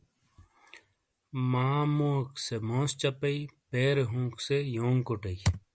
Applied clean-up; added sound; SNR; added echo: none; none; none; none.